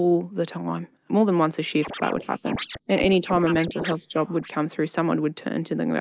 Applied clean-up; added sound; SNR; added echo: neural mask model Resemble Enhance denoiser.